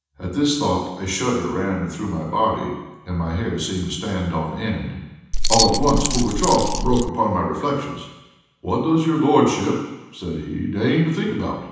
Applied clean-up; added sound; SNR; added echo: none; Keys jangling; -2 dB; reverberation time 1.1 s.